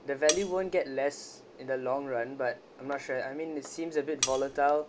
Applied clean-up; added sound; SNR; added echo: none; Cutlery, silverware; 4 dB; none.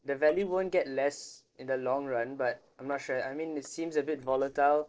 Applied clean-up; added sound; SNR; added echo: neural separator model SepFormer DNS4.